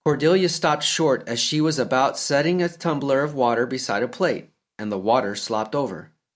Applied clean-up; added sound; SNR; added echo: none; none; none; none.